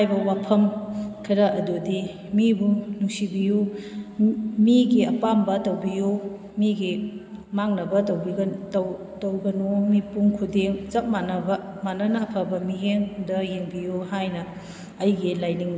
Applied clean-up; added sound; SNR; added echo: none; none; none; none.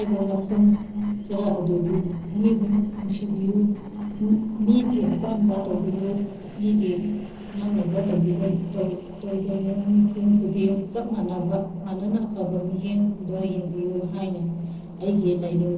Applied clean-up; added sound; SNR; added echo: neural separator model SepFormer DNS4.